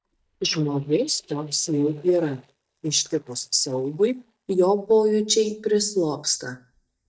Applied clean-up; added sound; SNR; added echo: neural mask model DeepFilterNet 3.